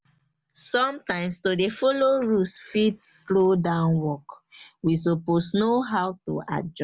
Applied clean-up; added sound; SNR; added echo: none; none; none; none.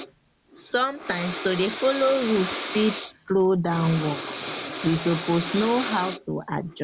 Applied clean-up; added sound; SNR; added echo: none; Breathing; 9 dB; none.